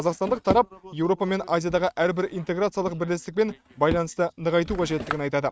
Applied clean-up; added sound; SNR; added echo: neural mask model RNNoise.